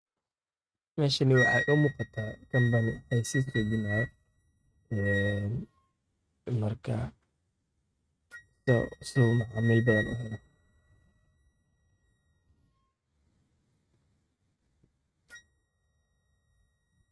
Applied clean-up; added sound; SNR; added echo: neural mask model RNNoise.